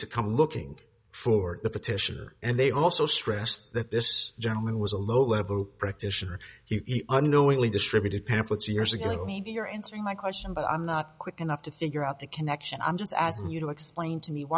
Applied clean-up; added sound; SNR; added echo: none; none; none; none.